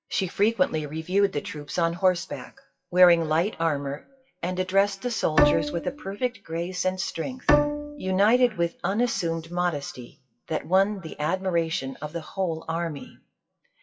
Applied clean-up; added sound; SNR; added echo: classical method WPE with log-MMSE.